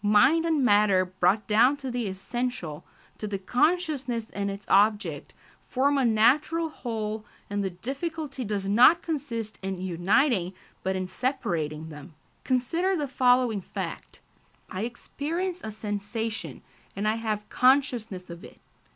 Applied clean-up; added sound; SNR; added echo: none; none; none; none.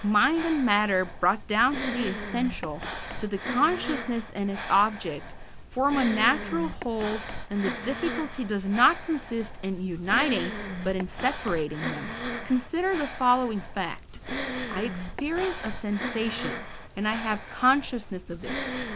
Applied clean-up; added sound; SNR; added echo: none; Breathing; 7 dB; none.